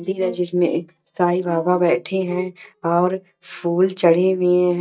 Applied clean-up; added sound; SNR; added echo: neural mask model DeepFilterNet 3.